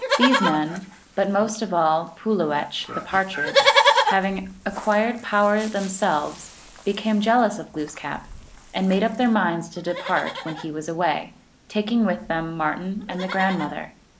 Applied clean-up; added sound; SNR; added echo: none; Livestock, farm animals, working animals; 4 dB; none.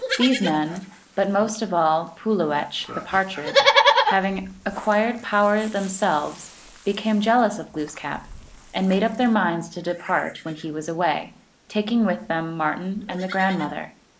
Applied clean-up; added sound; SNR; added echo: neural mask model Resemble Enhance denoiser.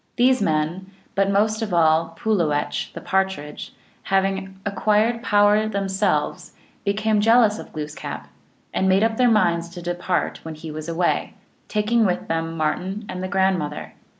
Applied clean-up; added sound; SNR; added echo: none; none; none; none.